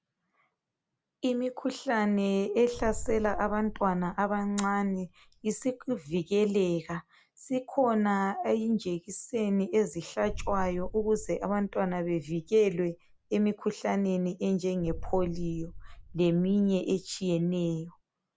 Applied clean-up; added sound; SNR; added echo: none; Boom; 11 dB; none.